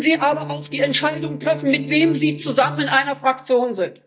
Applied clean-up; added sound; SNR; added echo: neural mask model DeepFilterNet 3.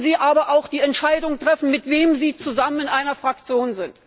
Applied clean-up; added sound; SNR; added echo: none; none; none; none.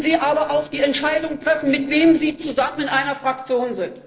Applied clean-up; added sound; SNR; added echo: neural separator model SepFormer DNS4.